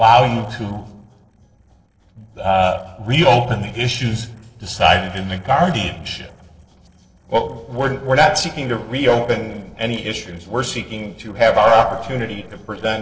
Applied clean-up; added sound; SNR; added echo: neural separator model SepFormer DNS4.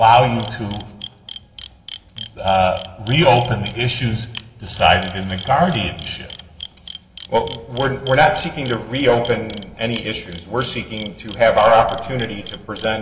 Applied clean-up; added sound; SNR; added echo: none; Camera; 16 dB; reverberation time 1.5 s.